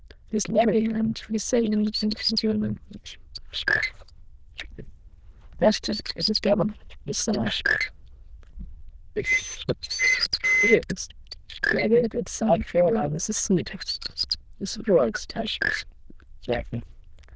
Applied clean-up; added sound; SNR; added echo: neural diffusion model UNIVERSE++.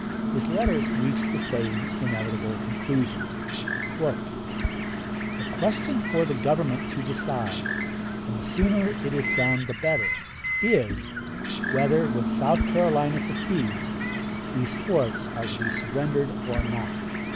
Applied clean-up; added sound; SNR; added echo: none; Microwave oven + Bird; 0 dB; none.